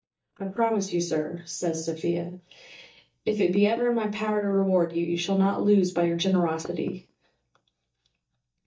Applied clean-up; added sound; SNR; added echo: neural mask model DeepFilterNet 3.